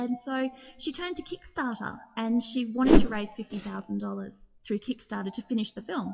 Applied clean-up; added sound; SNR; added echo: classical method WPE with log-MMSE.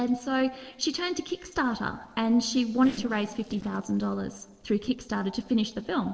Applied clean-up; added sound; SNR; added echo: neural separator model SepFormer DNS4.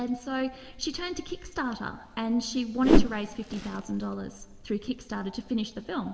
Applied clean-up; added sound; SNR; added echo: none; Whoosh, swoosh, swish; -2 dB; reverberation time 1.6 s.